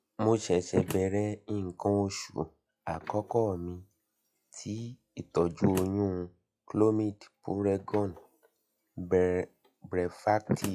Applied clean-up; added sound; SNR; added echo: classical method log-MMSE.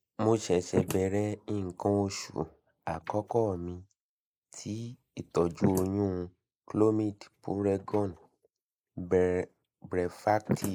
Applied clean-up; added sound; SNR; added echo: neural mask model Resemble Enhance denoiser.